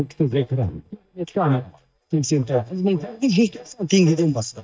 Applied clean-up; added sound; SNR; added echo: neural mask model DeepFilterNet 3.